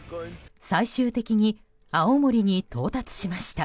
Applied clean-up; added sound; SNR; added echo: none; none; none; none.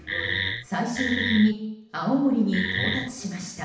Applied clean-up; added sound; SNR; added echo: none; Wood; 2 dB; reverberation time 0.8 s.